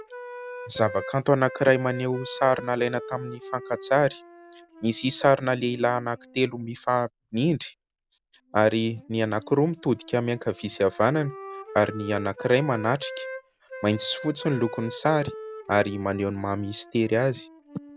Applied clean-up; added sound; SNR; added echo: none; Wind instrument, woodwind instrument; 15 dB; none.